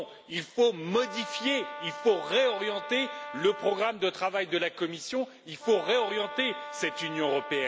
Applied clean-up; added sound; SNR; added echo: none; Brass instrument; 12 dB; none.